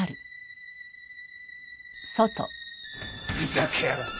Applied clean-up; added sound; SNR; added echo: none; none; none; none.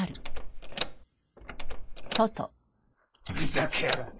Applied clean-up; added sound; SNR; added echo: neural mask model Resemble Enhance denoiser.